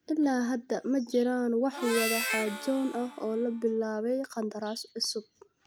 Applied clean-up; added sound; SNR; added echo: none; Harmonica; 7 dB; none.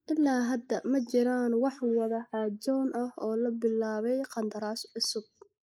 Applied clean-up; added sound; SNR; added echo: neural mask model Resemble Enhance denoiser.